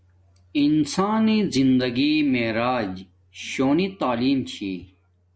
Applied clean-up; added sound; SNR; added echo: none; none; none; none.